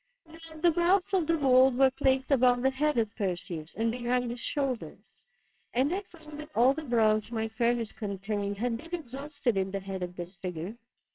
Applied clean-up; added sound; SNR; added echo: neural separator model SepFormer WHAMR!.